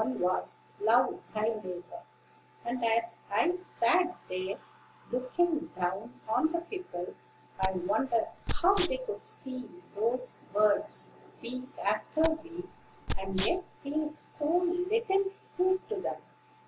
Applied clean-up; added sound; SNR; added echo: none; Wild animals; 3 dB; none.